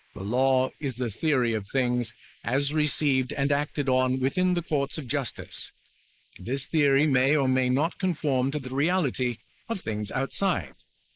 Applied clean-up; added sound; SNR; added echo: neural mask model Resemble Enhance denoiser.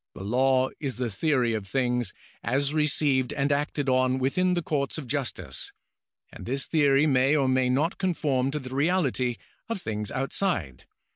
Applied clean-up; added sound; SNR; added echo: none; none; none; none.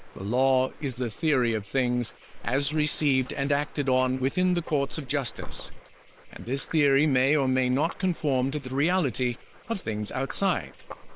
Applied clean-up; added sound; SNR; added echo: neural separator model SepFormer WHAM!.